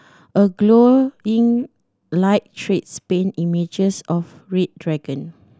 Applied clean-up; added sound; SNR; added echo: none; none; none; none.